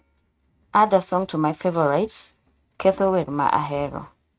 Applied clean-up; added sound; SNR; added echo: neural mask model RNNoise.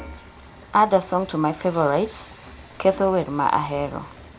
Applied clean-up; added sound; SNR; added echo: none; Frying (food) / Dishes, pots, and pans; 20 dB; none.